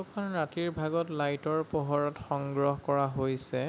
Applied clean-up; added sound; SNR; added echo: none; none; none; none.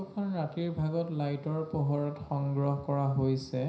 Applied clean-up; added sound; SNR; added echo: none; none; none; reverberation time 0.5 s.